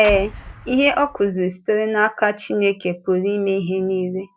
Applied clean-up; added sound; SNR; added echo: none; Explosion; 13 dB; none.